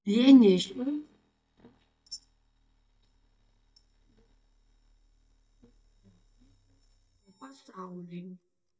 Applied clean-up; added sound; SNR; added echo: neural mask model DeepFilterNet 3.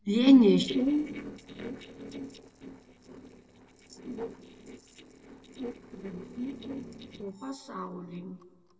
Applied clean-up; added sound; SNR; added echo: neural separator model SepFormer DNS4.